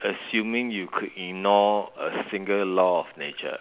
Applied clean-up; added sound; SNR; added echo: none; none; none; none.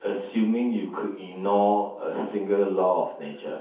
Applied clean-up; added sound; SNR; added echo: none; none; none; reverberation time 0.5 s.